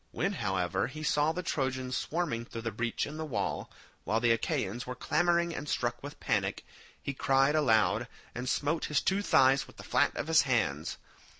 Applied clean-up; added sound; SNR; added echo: none; none; none; none.